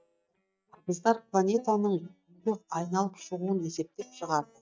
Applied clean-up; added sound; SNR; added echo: neural mask model DeepFilterNet 3.